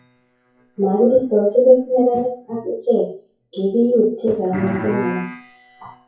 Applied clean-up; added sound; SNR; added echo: classical method WPE with log-MMSE.